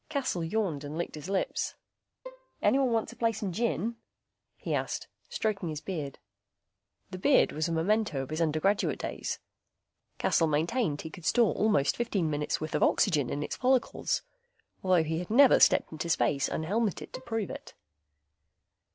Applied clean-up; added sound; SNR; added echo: none; Bowed string instrument; 20 dB; none.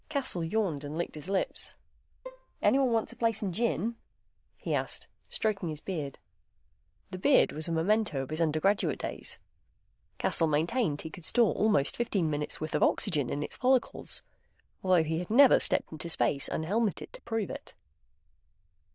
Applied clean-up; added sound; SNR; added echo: neural diffusion model UNIVERSE++.